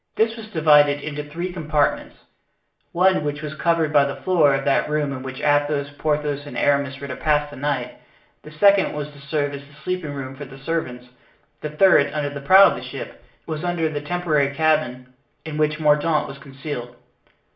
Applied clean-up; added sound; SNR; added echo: none; none; none; reverberation time 0.4 s.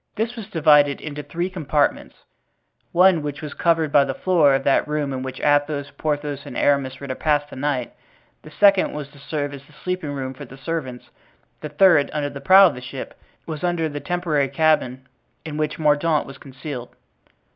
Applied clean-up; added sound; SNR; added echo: none; none; none; none.